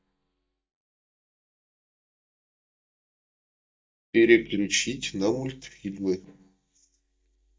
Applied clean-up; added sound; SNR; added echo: neural mask model DeepFilterNet 3.